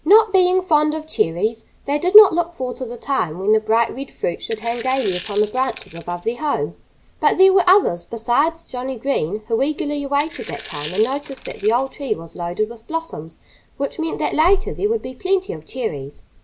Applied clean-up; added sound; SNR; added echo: none; Coin (dropping); 8 dB; none.